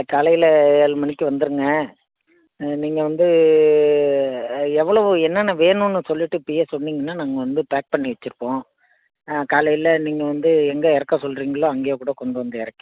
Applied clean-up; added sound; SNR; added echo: none; none; none; none.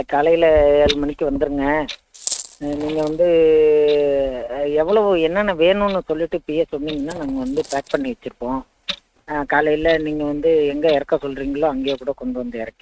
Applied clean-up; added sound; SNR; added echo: neural mask model RNNoise.